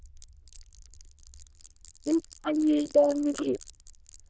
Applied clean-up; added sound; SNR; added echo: neural diffusion model UNIVERSE++.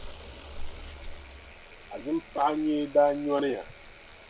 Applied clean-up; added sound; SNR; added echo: none; Bicycle; 8 dB; none.